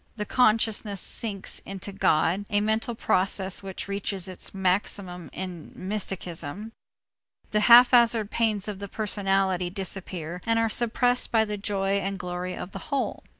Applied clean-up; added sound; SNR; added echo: none; none; none; none.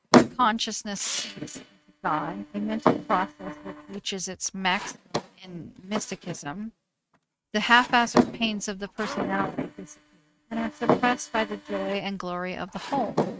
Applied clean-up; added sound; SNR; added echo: neural mask model RNNoise.